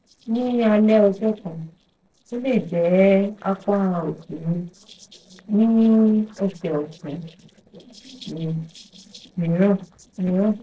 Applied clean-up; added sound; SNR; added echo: neural separator model SepFormer DNS4.